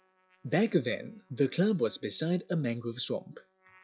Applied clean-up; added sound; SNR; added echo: classical method log-MMSE.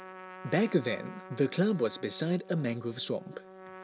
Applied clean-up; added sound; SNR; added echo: none; Trumpet; 16 dB; none.